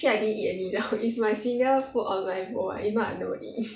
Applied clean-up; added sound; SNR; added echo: none; none; none; none.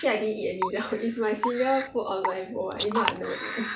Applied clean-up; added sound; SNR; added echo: none; Raindrop / Drip / Water tap, faucet + Camera; 4 dB; none.